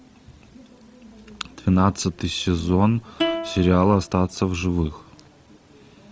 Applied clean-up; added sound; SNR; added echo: none; Plucked string instrument; 9 dB; none.